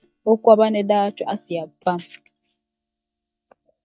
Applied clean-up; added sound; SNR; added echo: neural mask model DeepFilterNet 3.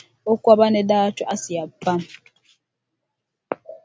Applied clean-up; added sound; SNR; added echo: none; none; none; none.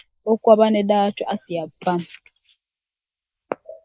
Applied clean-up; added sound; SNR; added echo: neural mask model Resemble Enhance denoiser.